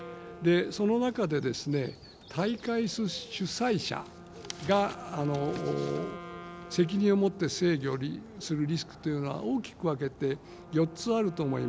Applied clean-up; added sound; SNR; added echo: none; Bird + Wind instrument, woodwind instrument; 16 dB; none.